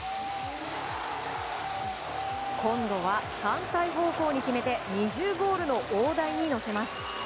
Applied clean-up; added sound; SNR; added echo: none; Sink (filling or washing) / Water tap, faucet / Liquid; 18 dB; none.